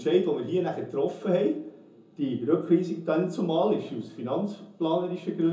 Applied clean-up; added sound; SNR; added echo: none; none; none; reverberation time 0.6 s.